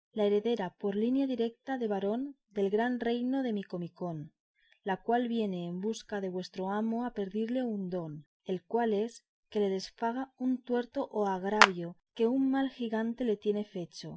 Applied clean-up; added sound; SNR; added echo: none; Clapping; -2 dB; none.